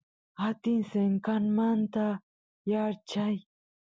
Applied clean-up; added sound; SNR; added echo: none; none; none; none.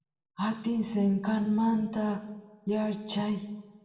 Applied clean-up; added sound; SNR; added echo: none; none; none; reverberation time 1.0 s.